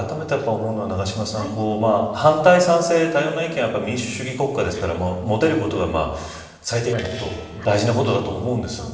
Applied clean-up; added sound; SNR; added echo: neural separator model SepFormer DNS4.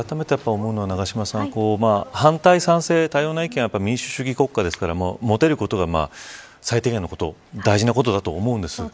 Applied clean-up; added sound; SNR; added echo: none; none; none; none.